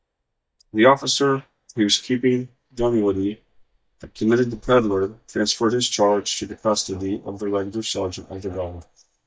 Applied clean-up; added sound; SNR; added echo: neural mask model DeepFilterNet 3.